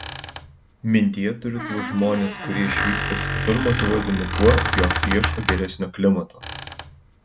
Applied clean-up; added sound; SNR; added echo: none; Squeak; 3 dB; none.